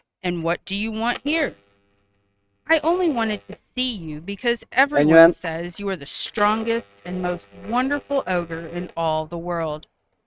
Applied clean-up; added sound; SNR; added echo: neural mask model RNNoise.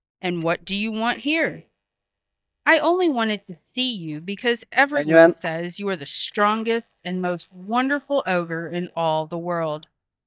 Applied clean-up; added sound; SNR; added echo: neural mask model DeepFilterNet 3.